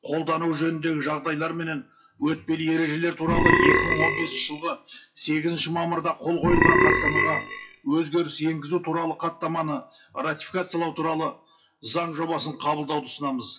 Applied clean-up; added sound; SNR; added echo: classical method WPE with log-MMSE.